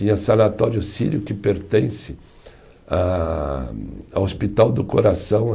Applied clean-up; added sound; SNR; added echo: none; none; none; none.